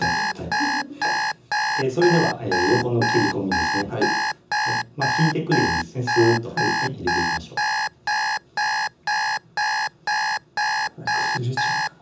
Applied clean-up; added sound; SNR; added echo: none; Alarm; -2 dB; reverberation time 0.6 s.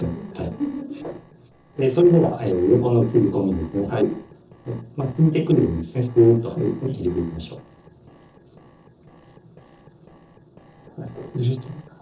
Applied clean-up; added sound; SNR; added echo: neural separator model SepFormer DNS4.